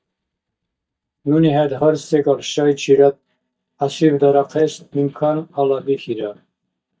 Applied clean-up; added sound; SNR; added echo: neural mask model DeepFilterNet 3.